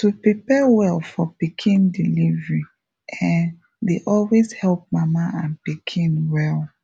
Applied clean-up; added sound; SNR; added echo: none; none; none; none.